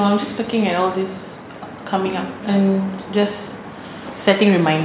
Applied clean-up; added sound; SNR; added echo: none; none; none; none.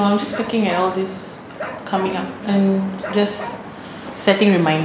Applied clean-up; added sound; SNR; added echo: none; Bark; 14 dB; none.